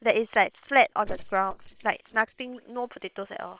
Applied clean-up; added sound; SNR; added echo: neural separator model SepFormer WHAM!.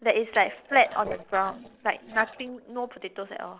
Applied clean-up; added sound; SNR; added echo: neural separator model SepFormer DNS4.